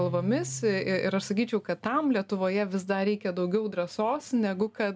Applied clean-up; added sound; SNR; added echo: none; Guitar; 16 dB; none.